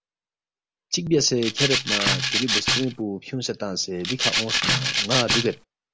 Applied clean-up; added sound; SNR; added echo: none; Rattle (instrument); -3 dB; none.